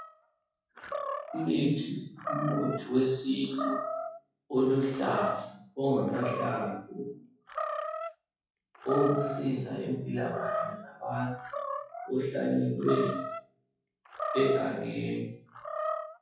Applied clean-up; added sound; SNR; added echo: classical method WPE with log-MMSE.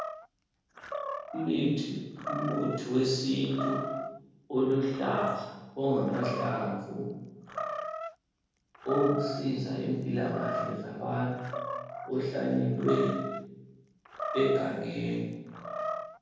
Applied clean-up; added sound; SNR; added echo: none; Animal; 7 dB; reverberation time 1.3 s.